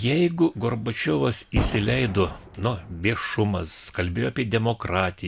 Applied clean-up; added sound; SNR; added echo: none; Boom; 10 dB; none.